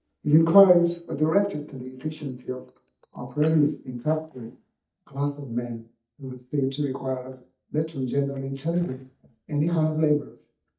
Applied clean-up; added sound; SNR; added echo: neural mask model DeepFilterNet 3.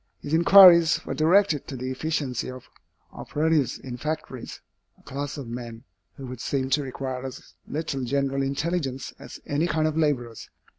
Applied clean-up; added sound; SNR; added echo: none; none; none; none.